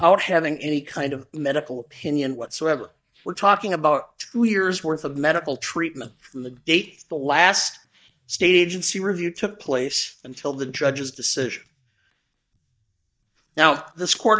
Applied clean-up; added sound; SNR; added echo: neural mask model DeepFilterNet 3.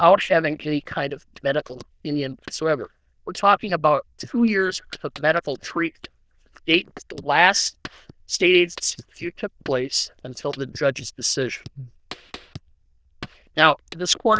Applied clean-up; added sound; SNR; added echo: neural diffusion model UNIVERSE++.